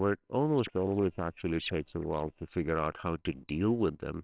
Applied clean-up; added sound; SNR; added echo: neural separator model SepFormer WHAMR!.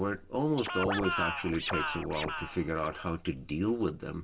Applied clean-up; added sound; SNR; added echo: none; Scratching (performance technique); 3 dB; reverberation time 0.2 s.